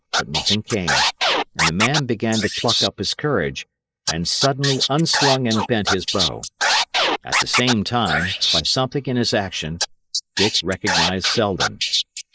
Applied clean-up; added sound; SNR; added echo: neural mask model Resemble Enhance denoiser.